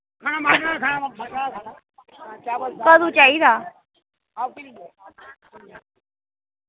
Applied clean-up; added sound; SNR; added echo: none; none; none; none.